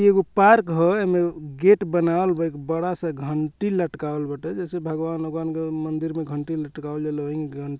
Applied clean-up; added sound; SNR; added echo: none; none; none; none.